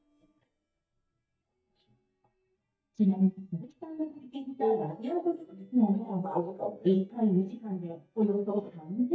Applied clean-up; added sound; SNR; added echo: neural mask model DeepFilterNet 3.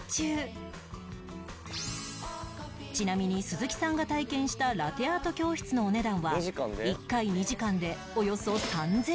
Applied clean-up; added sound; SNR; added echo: none; none; none; none.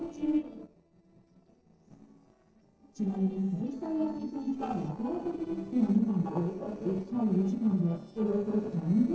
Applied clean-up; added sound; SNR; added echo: neural separator model SepFormer DNS4.